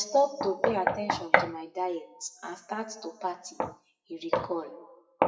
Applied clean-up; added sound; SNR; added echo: classical method WPE with log-MMSE.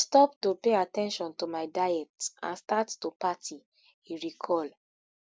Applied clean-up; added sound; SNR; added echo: none; none; none; none.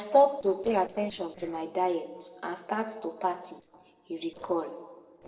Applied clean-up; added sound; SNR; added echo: neural separator model SepFormer DNS4.